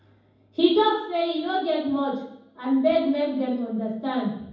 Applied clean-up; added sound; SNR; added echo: none; none; none; reverberation time 0.9 s.